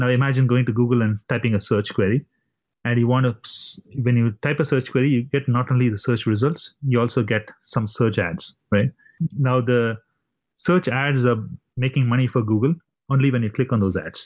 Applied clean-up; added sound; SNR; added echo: none; none; none; none.